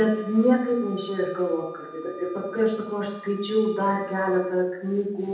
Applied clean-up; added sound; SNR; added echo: none; Wind instrument, woodwind instrument; 19 dB; reverberation time 0.8 s.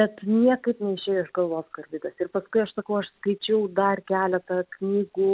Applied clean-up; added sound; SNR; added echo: none; none; none; none.